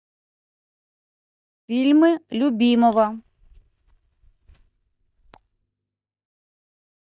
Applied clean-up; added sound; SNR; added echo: neural mask model DeepFilterNet 3.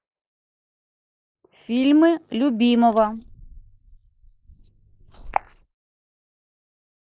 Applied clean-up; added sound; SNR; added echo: neural mask model Resemble Enhance denoiser.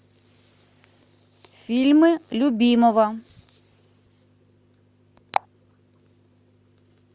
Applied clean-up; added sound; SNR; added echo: none; none; none; none.